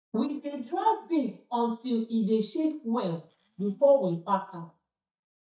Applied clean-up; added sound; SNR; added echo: neural mask model DeepFilterNet 3.